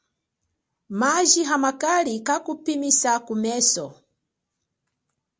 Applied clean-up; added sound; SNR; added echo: none; none; none; none.